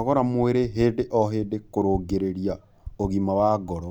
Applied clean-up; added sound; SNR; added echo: none; Typing; 18 dB; none.